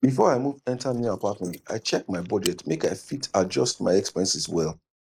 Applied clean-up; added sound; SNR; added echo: neural mask model Resemble Enhance denoiser.